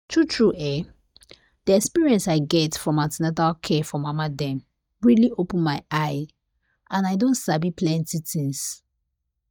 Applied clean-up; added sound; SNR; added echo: neural mask model DeepFilterNet 3.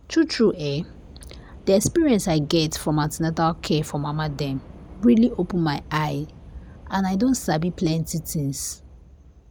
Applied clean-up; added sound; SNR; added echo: none; Subway, metro, underground / Train; 19 dB; none.